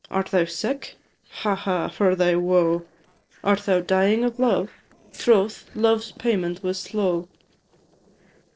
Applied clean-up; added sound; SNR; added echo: neural separator model SepFormer DNS4.